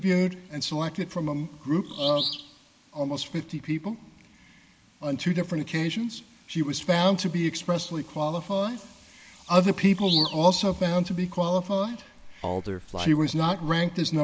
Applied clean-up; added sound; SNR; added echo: neural mask model Resemble Enhance denoiser.